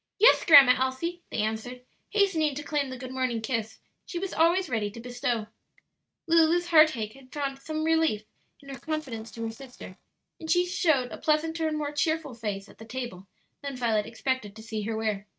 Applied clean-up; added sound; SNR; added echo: neural mask model RNNoise.